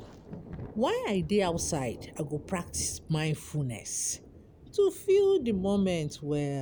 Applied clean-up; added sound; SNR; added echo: none; Thunder + Thunder; 16 dB; none.